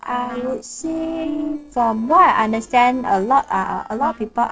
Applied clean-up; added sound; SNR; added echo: neural separator model SepFormer DNS4.